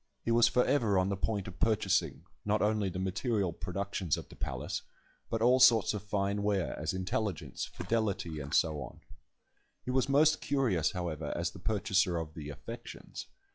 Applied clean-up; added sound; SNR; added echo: classical method log-MMSE.